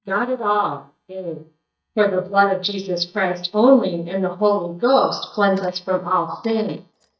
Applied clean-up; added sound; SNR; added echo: neural mask model DeepFilterNet 3.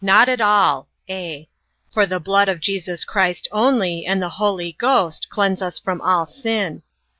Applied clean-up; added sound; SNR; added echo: none; none; none; none.